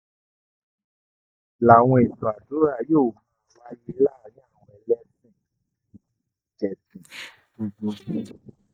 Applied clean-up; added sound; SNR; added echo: neural mask model DeepFilterNet 3.